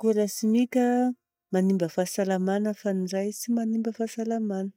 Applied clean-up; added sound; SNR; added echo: neural mask model DeepFilterNet 3.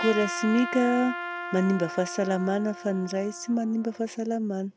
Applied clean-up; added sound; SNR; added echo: none; Trumpet; 10 dB; none.